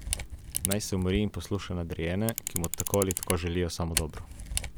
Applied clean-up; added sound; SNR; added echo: none; Camera; 5 dB; none.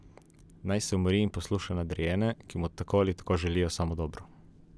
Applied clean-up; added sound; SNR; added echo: none; none; none; none.